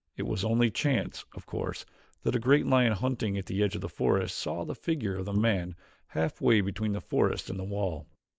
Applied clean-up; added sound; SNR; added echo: neural mask model Resemble Enhance denoiser.